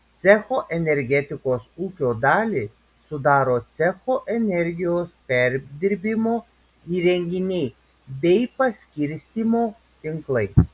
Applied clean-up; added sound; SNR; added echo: none; none; none; none.